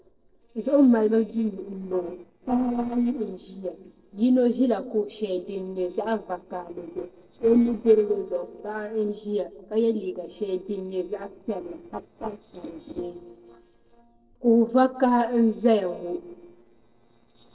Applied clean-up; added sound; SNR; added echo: neural separator model SepFormer DNS4.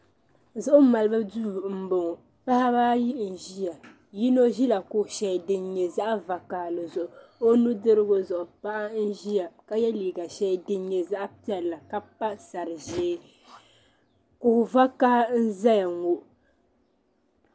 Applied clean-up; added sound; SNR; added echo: none; none; none; none.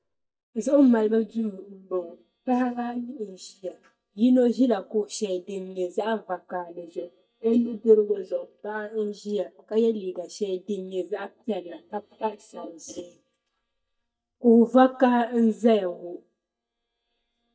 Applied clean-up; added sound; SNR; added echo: neural mask model DeepFilterNet 3.